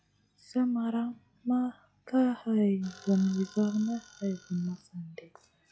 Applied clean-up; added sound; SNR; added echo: classical method log-MMSE.